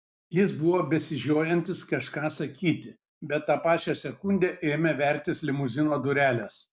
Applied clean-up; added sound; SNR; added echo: none; none; none; none.